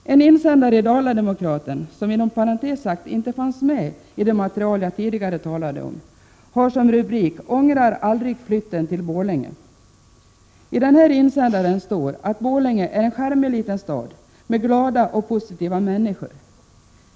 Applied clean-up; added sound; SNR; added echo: none; none; none; none.